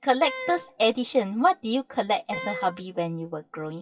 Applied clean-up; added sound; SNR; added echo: classical method WPE with log-MMSE.